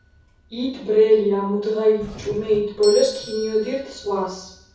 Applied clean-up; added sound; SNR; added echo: none; Doorbell; 18 dB; reverberation time 0.6 s.